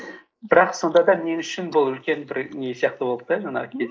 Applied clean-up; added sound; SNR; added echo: neural mask model Resemble Enhance denoiser.